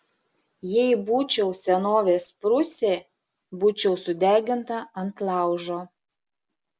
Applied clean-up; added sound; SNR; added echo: none; none; none; none.